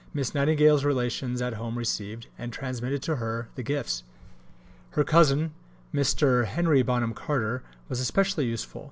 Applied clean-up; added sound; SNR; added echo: none; none; none; none.